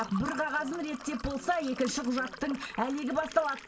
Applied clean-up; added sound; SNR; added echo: none; Liquid; 14 dB; reverberation time 0.2 s.